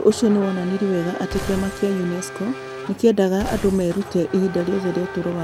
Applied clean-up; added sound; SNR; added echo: none; Race car, auto racing / Accelerating, revving, vroom + Glass; 11 dB; none.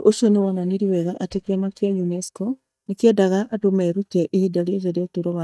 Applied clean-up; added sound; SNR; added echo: neural mask model DeepFilterNet 3.